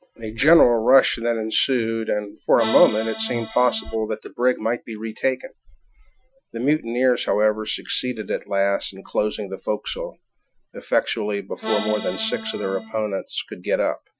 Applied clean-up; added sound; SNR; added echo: classical method Wiener filter.